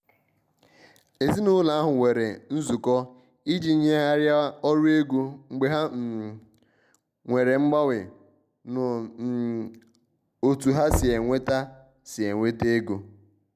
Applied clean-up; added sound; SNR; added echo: none; Knock; 9 dB; none.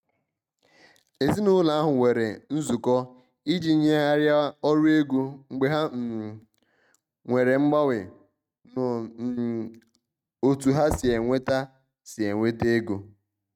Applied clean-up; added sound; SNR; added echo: neural mask model RNNoise.